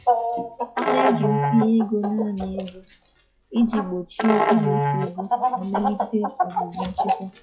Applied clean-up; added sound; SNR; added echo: classical method log-MMSE.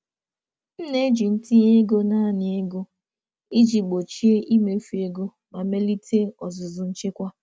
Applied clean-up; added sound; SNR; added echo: none; none; none; none.